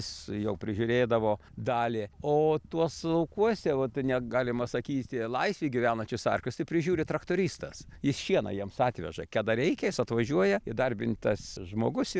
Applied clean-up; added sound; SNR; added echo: none; none; none; none.